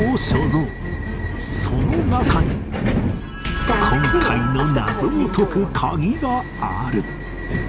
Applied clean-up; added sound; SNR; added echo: none; Subway, metro, underground; 2 dB; none.